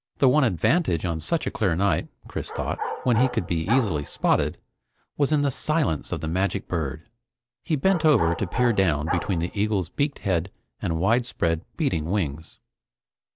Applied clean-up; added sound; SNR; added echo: none; Bark; 10 dB; none.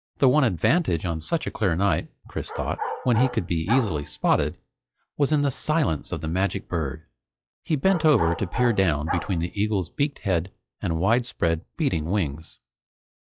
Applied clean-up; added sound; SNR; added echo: classical method log-MMSE.